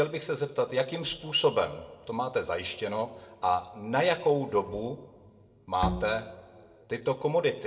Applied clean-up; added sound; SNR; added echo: none; Bowed string instrument; 6 dB; reverberation time 1.2 s.